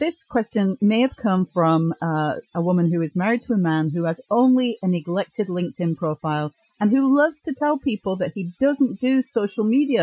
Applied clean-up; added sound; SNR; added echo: classical method Wiener filter.